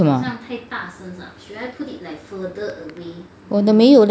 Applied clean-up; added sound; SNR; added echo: none; none; none; none.